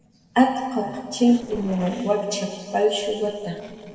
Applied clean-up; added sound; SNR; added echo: neural separator model SepFormer DNS4.